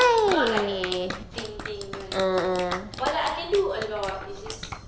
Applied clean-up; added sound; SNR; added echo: none; Clapping; 10 dB; none.